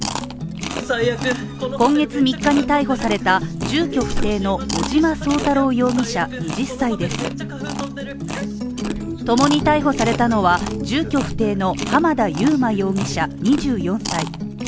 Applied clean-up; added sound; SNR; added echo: none; Chewing, mastication; 12 dB; none.